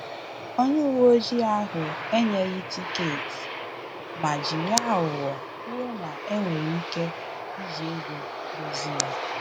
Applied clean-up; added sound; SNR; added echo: none; Aircraft; 7 dB; none.